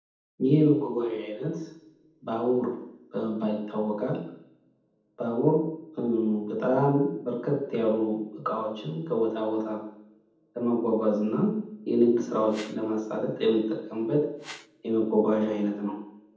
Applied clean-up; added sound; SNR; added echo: none; Whoosh, swoosh, swish; 19 dB; reverberation time 0.8 s.